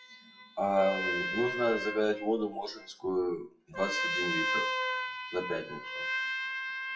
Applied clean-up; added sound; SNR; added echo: classical method WPE with log-MMSE.